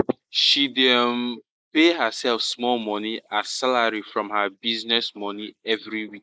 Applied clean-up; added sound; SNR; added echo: neural mask model Resemble Enhance denoiser.